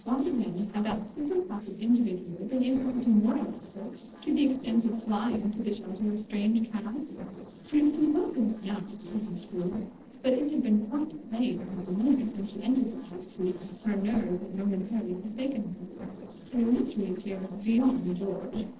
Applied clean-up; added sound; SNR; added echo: neural separator model SepFormer DNS4.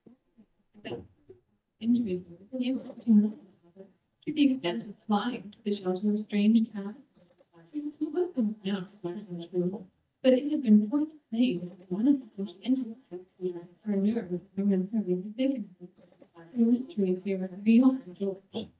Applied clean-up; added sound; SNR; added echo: neural mask model DeepFilterNet 3.